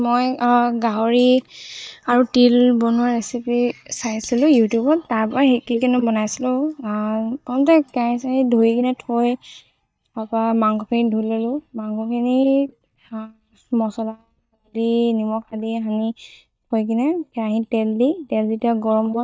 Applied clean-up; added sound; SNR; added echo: neural mask model DeepFilterNet 3.